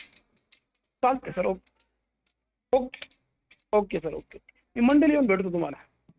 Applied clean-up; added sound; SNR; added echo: neural mask model RNNoise.